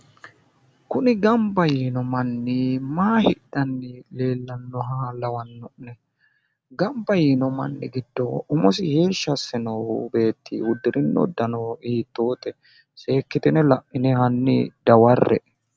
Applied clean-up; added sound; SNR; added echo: none; none; none; none.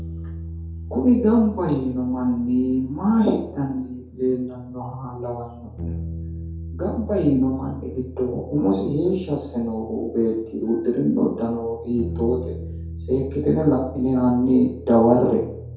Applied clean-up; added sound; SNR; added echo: none; Bass guitar; 13 dB; reverberation time 2.3 s.